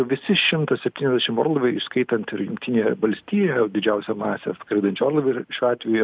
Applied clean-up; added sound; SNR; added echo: none; none; none; none.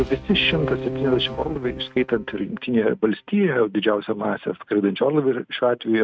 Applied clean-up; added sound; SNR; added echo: neural mask model RNNoise.